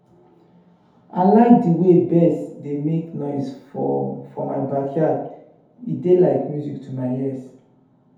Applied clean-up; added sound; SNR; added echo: none; none; none; reverberation time 0.8 s.